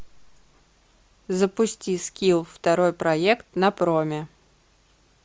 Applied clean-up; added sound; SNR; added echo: none; none; none; none.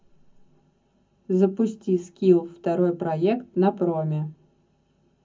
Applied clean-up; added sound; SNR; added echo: none; none; none; reverberation time 0.3 s.